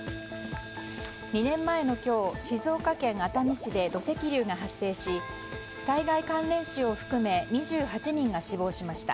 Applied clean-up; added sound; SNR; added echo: none; Liquid + Coin (dropping); 15 dB; none.